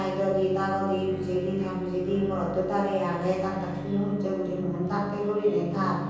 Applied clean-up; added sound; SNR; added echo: none; Bowed string instrument; 9 dB; reverberation time 1.3 s.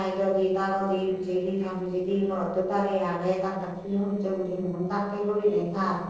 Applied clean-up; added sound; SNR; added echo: neural separator model SepFormer DNS4.